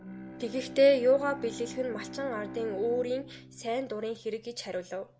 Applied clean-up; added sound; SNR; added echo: none; Bowed string instrument; 14 dB; none.